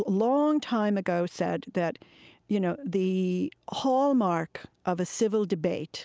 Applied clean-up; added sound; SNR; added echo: none; none; none; none.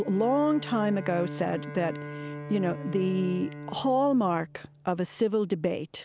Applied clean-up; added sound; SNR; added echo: none; Bowed string instrument; 12 dB; none.